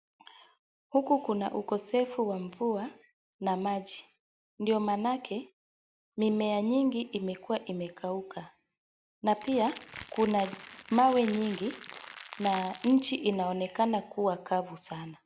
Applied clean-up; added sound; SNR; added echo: none; Crackle; 13 dB; none.